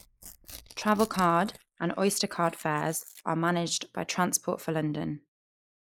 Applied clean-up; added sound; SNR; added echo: neural mask model Resemble Enhance denoiser.